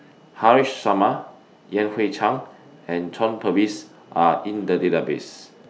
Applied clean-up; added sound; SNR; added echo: none; none; none; none.